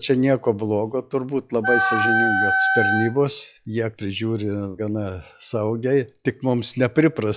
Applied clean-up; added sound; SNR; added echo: classical method log-MMSE.